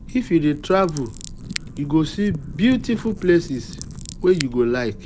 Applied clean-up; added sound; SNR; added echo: none; Scissors + Wind / Fire; 12 dB; none.